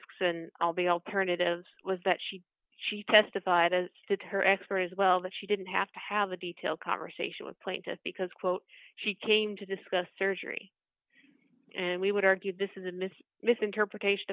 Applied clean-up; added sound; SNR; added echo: none; none; none; none.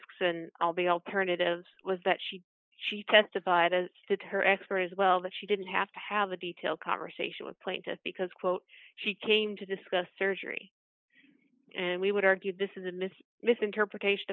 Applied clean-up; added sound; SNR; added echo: neural mask model Resemble Enhance denoiser.